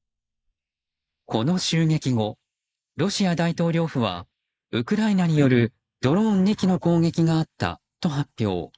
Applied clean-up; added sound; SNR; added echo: neural mask model Resemble Enhance denoiser.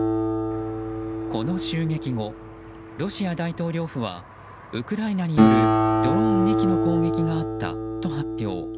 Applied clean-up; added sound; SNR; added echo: none; Acoustic guitar; -4 dB; none.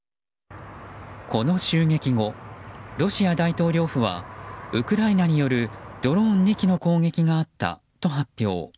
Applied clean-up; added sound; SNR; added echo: none; none; none; none.